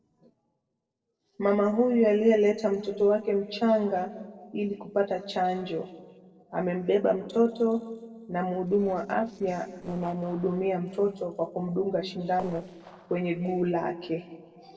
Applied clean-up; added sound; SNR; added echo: neural separator model SepFormer DNS4.